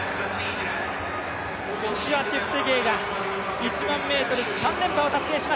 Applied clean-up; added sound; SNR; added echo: none; Bowed string instrument; 20 dB; none.